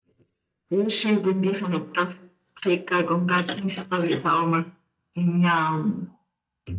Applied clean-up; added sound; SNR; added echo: neural mask model DeepFilterNet 3.